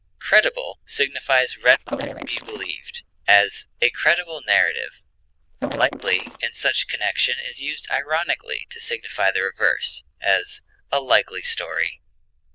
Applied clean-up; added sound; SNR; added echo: neural diffusion model UNIVERSE++.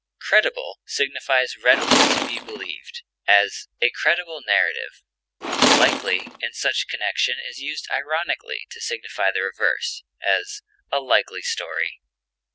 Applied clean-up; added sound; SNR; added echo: none; Tools; -3 dB; none.